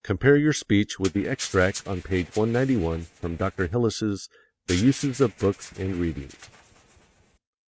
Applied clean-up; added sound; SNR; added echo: neural mask model RNNoise.